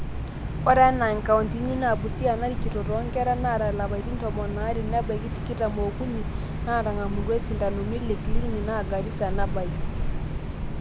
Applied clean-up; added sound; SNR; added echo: none; Cricket; 1 dB; none.